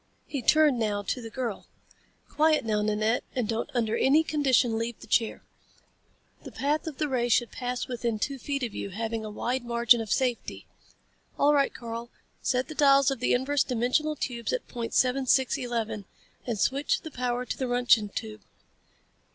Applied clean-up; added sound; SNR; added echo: none; none; none; none.